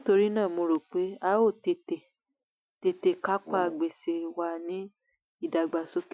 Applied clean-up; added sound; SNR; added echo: classical method Wiener filter.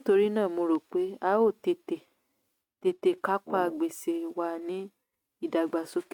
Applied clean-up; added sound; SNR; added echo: neural mask model RNNoise.